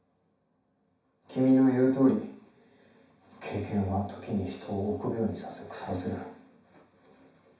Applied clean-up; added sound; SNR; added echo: none; none; none; reverberation time 0.6 s.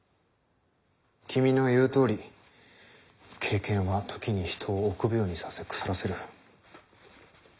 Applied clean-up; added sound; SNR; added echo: none; none; none; none.